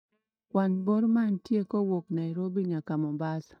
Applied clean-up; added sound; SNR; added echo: neural mask model DeepFilterNet 3.